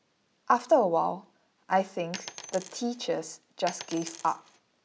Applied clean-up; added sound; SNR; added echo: none; Coin (dropping); 14 dB; none.